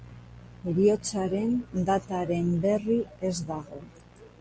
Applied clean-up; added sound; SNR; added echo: none; none; none; none.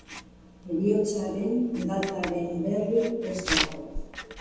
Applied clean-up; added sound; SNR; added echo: none; Writing; 8 dB; reverberation time 1.1 s.